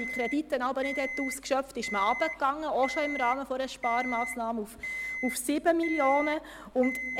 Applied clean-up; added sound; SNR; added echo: none; Alarm; 8 dB; none.